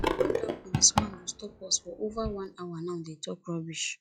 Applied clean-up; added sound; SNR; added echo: classical method log-MMSE.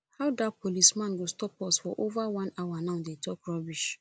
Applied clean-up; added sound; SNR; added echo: none; none; none; none.